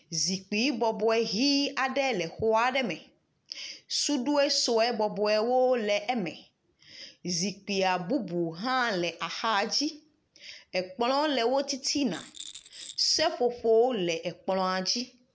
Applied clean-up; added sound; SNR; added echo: none; Rattle; 19 dB; none.